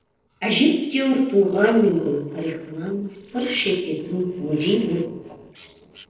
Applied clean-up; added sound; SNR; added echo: neural separator model SepFormer DNS4.